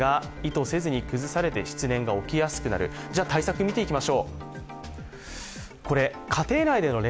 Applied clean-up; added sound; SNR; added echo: none; Bowed string instrument; 16 dB; none.